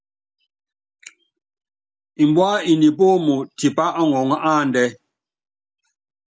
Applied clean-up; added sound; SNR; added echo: none; none; none; none.